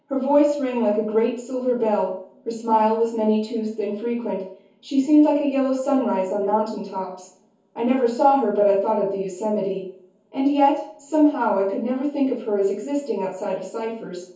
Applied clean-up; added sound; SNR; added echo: none; none; none; reverberation time 0.6 s.